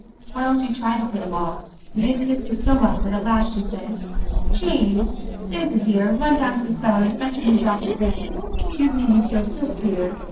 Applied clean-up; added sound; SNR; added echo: neural separator model SepFormer DNS4.